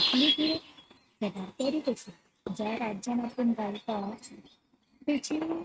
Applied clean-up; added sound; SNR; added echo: neural mask model RNNoise.